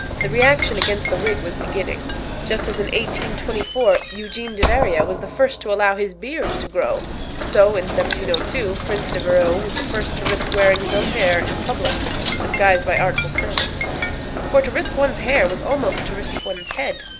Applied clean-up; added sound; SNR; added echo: none; Knock; 3 dB; none.